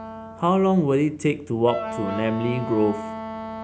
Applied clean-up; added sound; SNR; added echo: none; Wind instrument, woodwind instrument; 10 dB; none.